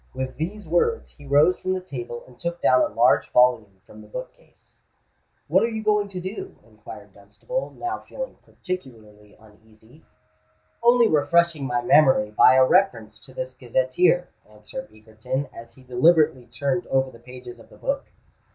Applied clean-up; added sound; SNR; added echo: none; none; none; none.